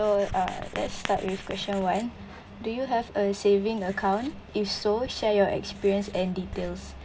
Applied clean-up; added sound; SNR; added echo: none; Writing; 16 dB; none.